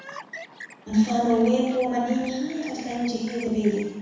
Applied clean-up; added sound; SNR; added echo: none; Chirp, tweet; 18 dB; reverberation time 1.1 s.